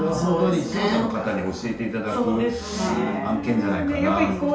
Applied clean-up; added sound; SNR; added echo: none; none; none; reverberation time 0.4 s.